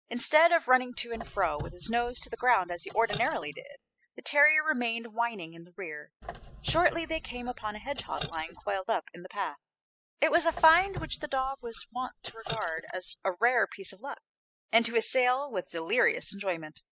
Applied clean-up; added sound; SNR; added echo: classical method spectral subtraction.